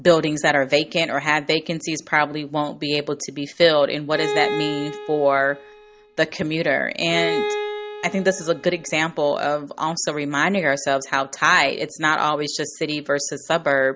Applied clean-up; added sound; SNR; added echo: none; Bowed string instrument; 8 dB; none.